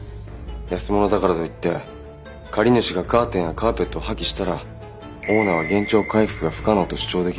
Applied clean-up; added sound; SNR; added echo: none; none; none; none.